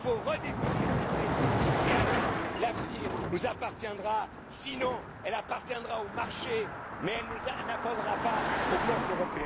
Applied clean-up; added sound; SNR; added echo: none; Car passing by; -2 dB; none.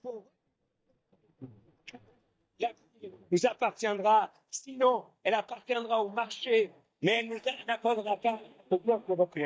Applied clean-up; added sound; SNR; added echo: neural mask model DeepFilterNet 3.